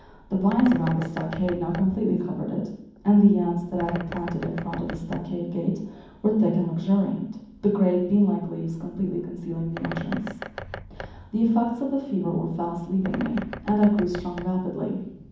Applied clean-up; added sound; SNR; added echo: none; Bird; 16 dB; reverberation time 1.2 s.